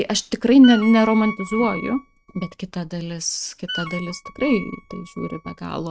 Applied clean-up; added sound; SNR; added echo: neural mask model RNNoise.